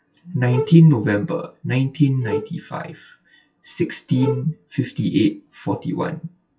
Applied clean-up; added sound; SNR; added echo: classical method WPE with log-MMSE.